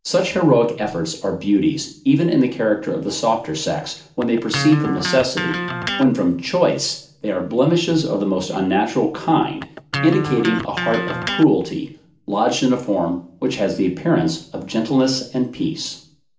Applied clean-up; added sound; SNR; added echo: none; Electric guitar; 7 dB; reverberation time 0.4 s.